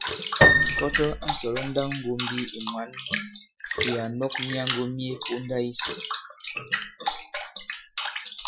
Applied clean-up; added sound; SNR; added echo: classical method Wiener filter.